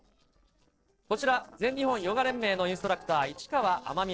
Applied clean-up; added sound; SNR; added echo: neural separator model SepFormer DNS4.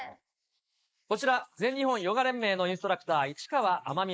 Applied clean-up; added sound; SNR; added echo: neural mask model Resemble Enhance denoiser.